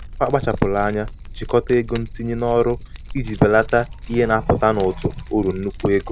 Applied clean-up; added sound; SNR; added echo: none; Keys jangling; 11 dB; none.